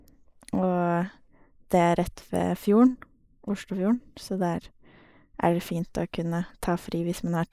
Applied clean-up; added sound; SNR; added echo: neural mask model Resemble Enhance denoiser.